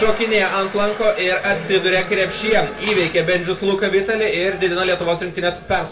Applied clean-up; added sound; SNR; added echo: none; Tearing; 16 dB; reverberation time 0.3 s.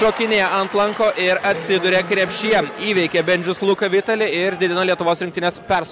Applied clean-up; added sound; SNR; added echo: none; none; none; none.